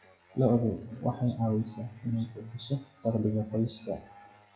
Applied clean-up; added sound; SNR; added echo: classical method WPE with log-MMSE.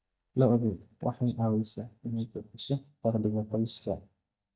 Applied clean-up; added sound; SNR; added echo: neural mask model DeepFilterNet 3.